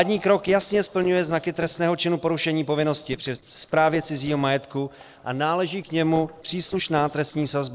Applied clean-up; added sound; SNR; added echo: neural separator model SepFormer DNS4.